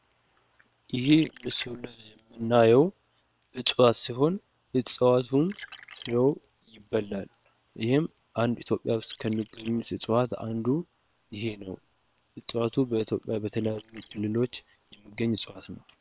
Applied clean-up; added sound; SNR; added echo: neural separator model SepFormer WHAM!.